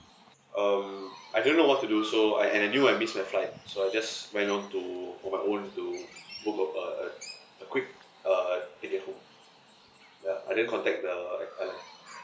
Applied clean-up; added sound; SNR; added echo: none; Chirp, tweet; 19 dB; none.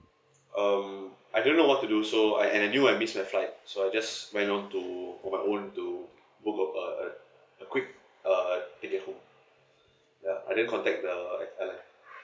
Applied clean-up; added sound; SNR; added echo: none; none; none; none.